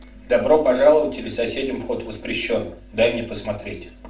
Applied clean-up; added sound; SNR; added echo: none; none; none; reverberation time 0.4 s.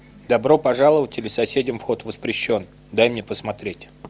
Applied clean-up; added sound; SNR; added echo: none; none; none; none.